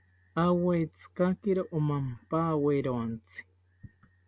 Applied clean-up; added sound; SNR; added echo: none; none; none; none.